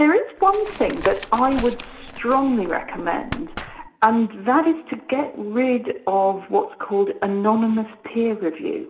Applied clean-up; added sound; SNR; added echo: none; Tap; 13 dB; reverberation time 1.6 s.